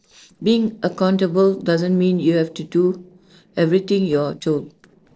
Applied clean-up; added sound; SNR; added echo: neural separator model SepFormer DNS4.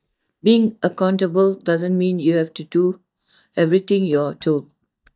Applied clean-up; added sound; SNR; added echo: neural mask model DeepFilterNet 3.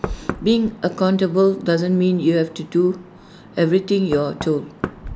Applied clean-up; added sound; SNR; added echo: none; Knock; 14 dB; none.